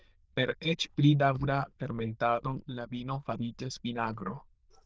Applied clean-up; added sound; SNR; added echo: neural diffusion model UNIVERSE++.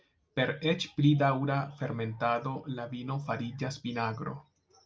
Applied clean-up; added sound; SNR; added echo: none; none; none; none.